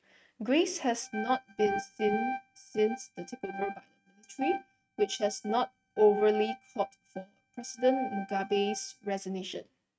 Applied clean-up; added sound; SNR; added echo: neural mask model RNNoise.